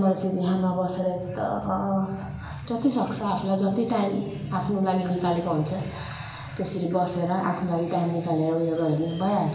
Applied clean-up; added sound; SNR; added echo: none; none; none; reverberation time 0.9 s.